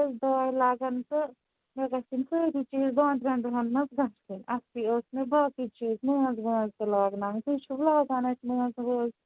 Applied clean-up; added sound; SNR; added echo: none; none; none; none.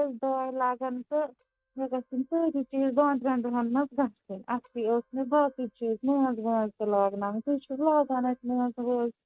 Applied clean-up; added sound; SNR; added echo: neural mask model DeepFilterNet 3.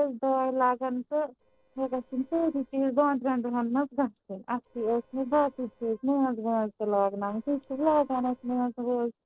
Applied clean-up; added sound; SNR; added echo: neural separator model SepFormer DNS4.